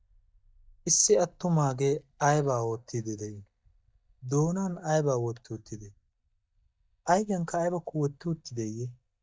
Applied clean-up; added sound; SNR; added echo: neural mask model DeepFilterNet 3.